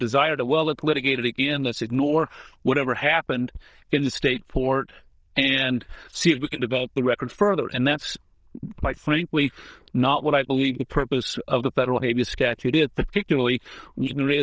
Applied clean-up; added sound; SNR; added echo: neural diffusion model UNIVERSE++.